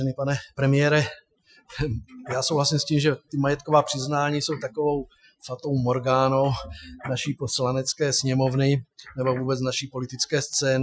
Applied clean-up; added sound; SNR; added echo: classical method Wiener filter.